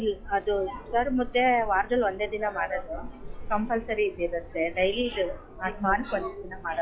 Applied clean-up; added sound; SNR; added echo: classical method log-MMSE.